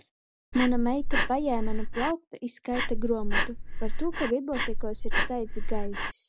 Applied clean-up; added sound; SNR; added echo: none; Breathing; -5 dB; none.